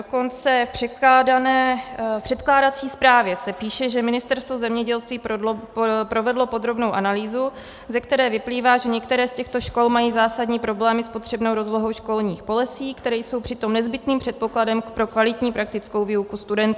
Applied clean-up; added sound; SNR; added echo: none; none; none; none.